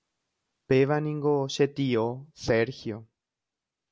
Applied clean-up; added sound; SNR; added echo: none; none; none; none.